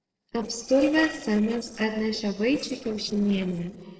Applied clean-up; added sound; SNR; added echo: neural separator model SepFormer DNS4.